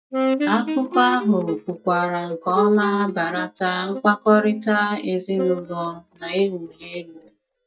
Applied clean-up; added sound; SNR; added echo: neural mask model DeepFilterNet 3.